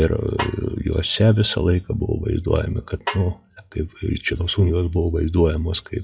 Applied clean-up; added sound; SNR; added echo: classical method WPE with log-MMSE.